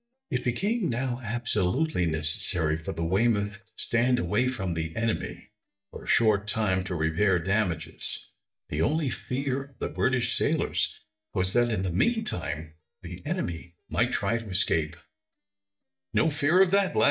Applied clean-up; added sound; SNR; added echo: neural mask model DeepFilterNet 3.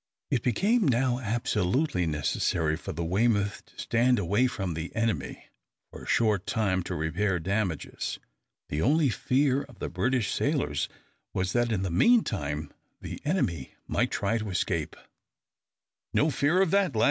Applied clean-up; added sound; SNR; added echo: none; none; none; none.